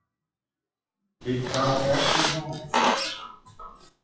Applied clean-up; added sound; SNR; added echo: classical method WPE with log-MMSE.